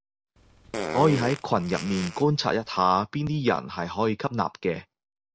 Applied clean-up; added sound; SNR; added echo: none; Fart; 8 dB; none.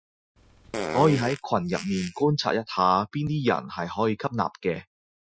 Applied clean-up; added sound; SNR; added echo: classical method Wiener filter.